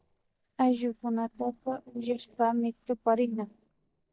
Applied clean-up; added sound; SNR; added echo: neural mask model DeepFilterNet 3.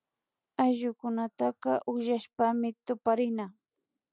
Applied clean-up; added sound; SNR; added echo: none; none; none; none.